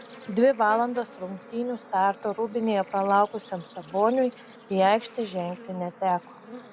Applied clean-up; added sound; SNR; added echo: none; Bird / Insect; 20 dB; none.